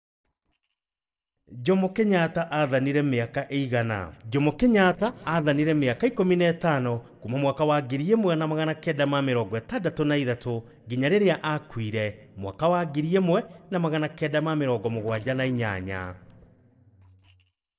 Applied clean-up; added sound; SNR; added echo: neural separator model SepFormer DNS4.